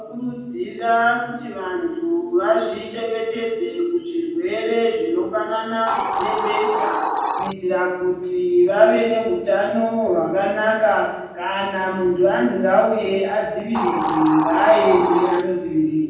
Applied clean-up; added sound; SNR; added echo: none; Hiss; 9 dB; reverberation time 1.2 s.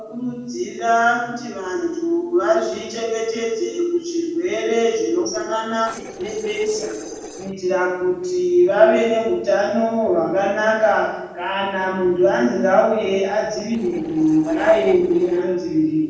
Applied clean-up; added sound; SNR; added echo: neural separator model SepFormer DNS4.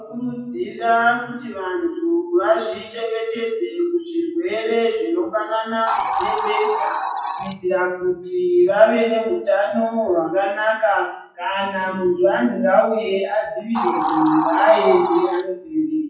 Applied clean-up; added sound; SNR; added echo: classical method WPE with log-MMSE.